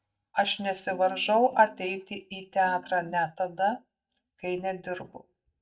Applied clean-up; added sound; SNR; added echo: neural mask model DeepFilterNet 3.